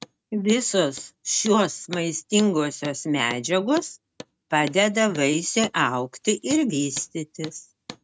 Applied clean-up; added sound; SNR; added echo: neural mask model RNNoise.